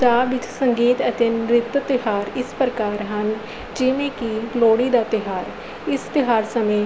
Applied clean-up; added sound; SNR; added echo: none; none; none; none.